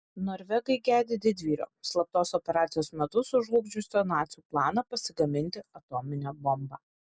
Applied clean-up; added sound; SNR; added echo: none; none; none; none.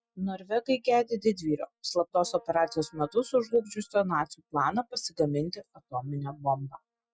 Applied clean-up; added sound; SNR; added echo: classical method Wiener filter.